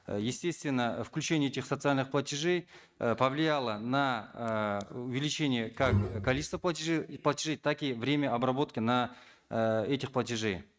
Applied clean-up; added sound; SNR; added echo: neural mask model RNNoise.